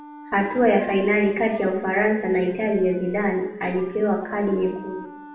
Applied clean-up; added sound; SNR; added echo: none; Wind instrument, woodwind instrument; 16 dB; reverberation time 0.7 s.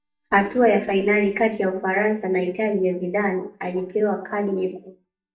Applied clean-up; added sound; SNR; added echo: neural mask model DeepFilterNet 3.